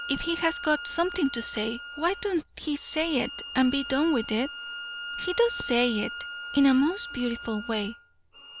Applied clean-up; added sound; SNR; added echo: none; Bowed string instrument; 11 dB; none.